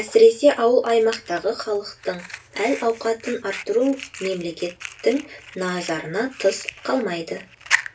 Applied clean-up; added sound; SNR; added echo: none; Fire; 12 dB; reverberation time 0.2 s.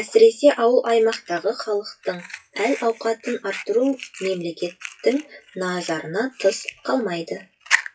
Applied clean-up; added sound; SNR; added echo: classical method WPE with log-MMSE.